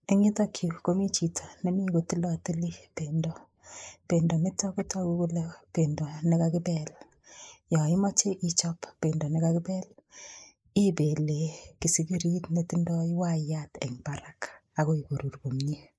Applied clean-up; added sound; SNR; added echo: neural mask model Resemble Enhance denoiser.